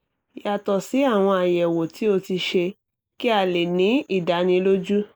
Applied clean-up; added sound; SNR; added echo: neural mask model Resemble Enhance denoiser.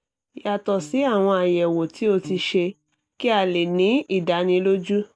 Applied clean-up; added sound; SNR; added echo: neural mask model DeepFilterNet 3.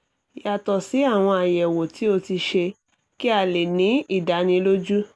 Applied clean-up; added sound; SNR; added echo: none; none; none; none.